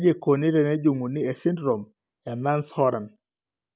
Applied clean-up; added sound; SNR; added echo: none; none; none; none.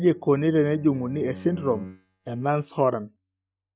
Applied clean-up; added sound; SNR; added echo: neural mask model DeepFilterNet 3.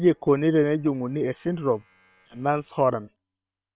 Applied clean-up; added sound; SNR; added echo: neural separator model SepFormer WHAM!.